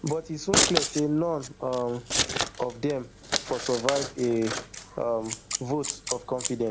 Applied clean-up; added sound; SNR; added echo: none; Scissors; 2 dB; none.